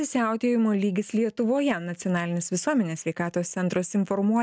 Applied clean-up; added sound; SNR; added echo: none; none; none; none.